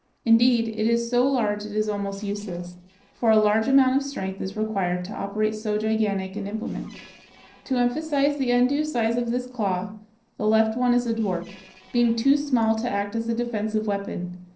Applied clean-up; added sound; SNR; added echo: neural separator model SepFormer DNS4.